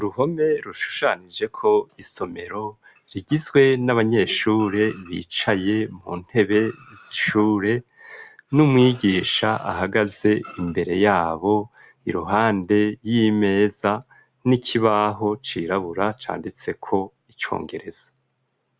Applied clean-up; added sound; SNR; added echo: none; none; none; none.